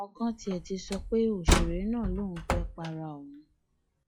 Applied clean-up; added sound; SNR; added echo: classical method log-MMSE.